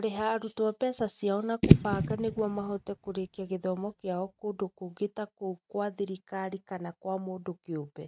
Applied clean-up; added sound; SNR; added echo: neural mask model RNNoise.